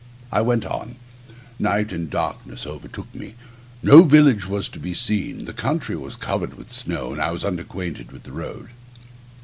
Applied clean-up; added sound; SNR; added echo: none; none; none; none.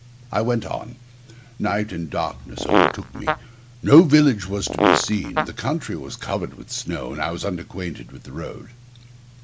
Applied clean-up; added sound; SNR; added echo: none; Fart; -1 dB; none.